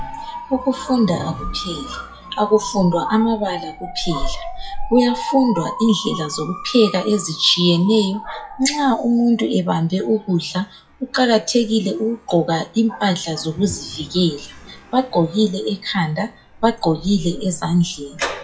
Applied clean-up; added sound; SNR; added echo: classical method WPE with log-MMSE.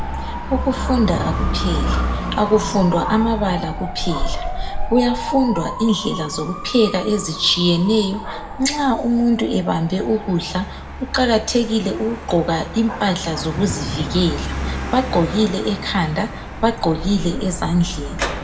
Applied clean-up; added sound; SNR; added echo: none; Motorcycle / Dog; 6 dB; reverberation time 1.3 s.